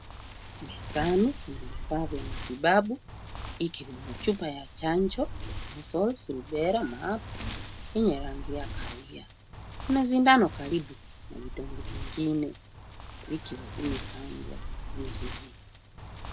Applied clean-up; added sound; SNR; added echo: none; Wind; 8 dB; none.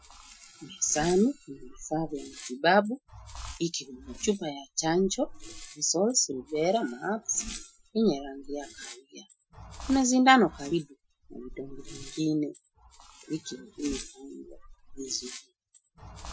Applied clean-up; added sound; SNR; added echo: classical method Wiener filter.